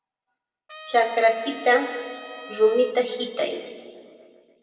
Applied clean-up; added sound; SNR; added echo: none; Trumpet; 17 dB; reverberation time 2.2 s.